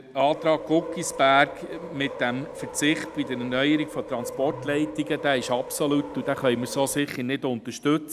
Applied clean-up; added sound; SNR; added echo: none; Subway, metro, underground; 12 dB; none.